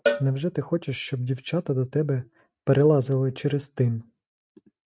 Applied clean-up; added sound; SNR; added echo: neural mask model RNNoise.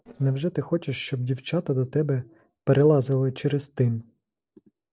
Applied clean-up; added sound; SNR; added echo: neural separator model SepFormer DNS4.